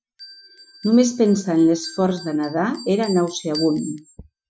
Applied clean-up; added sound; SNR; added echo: classical method Wiener filter.